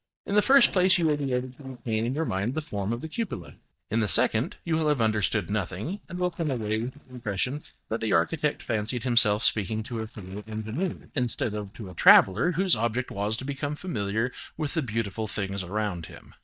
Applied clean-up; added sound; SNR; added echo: neural mask model DeepFilterNet 3.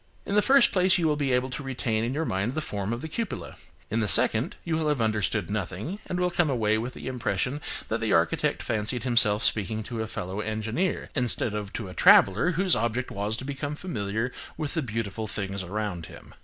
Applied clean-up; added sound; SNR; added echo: none; none; none; none.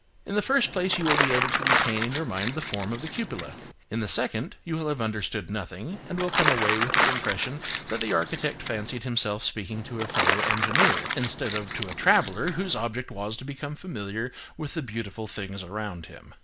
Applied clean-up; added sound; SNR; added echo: none; Crumpling, crinkling; -1 dB; none.